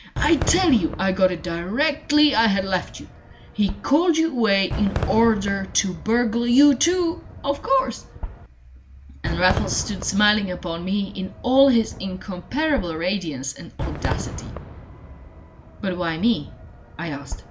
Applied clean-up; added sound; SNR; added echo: none; Fireworks; 10 dB; none.